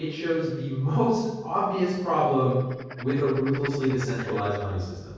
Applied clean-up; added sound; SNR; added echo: none; Writing; 16 dB; reverberation time 1.3 s.